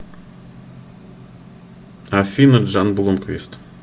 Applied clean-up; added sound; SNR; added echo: none; none; none; none.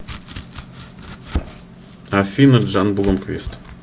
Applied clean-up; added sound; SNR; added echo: none; Domestic sounds, home sounds; 12 dB; none.